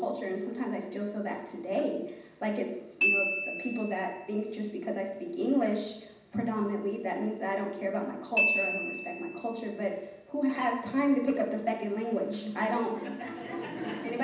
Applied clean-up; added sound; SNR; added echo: none; Glockenspiel; 3 dB; reverberation time 0.8 s.